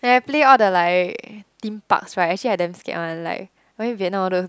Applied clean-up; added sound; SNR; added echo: none; none; none; none.